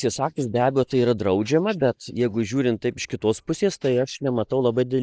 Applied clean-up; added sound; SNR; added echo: neural mask model Resemble Enhance denoiser.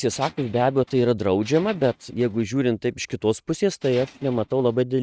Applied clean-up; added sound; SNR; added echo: neural mask model RNNoise.